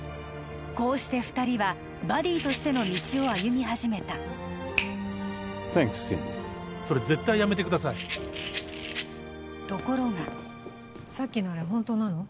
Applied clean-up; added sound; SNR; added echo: none; Rattle; 9 dB; none.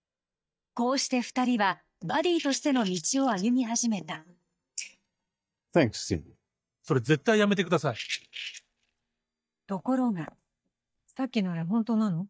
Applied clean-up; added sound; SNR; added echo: neural mask model DeepFilterNet 3.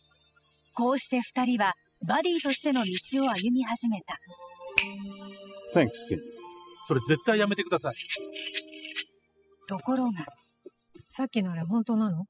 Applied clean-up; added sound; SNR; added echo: classical method spectral subtraction.